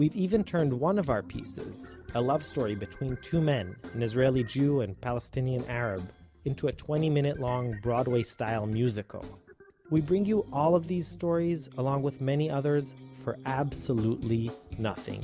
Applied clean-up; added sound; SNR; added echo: none; none; none; none.